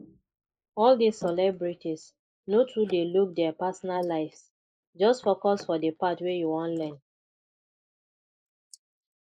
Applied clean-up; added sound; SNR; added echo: neural mask model Resemble Enhance denoiser.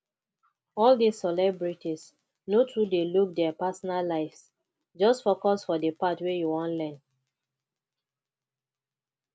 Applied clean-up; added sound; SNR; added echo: none; none; none; none.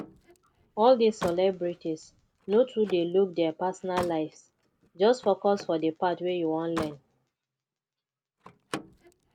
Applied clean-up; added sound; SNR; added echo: none; Slam; 16 dB; none.